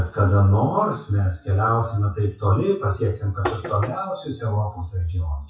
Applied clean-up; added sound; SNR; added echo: classical method WPE with log-MMSE.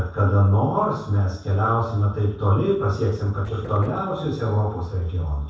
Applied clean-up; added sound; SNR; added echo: neural separator model SepFormer DNS4.